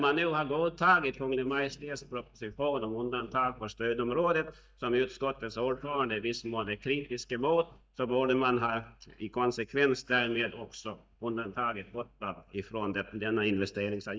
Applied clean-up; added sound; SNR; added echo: neural mask model DeepFilterNet 3.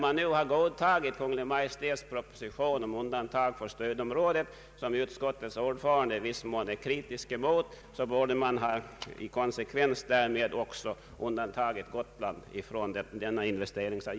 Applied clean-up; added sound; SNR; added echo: none; none; none; none.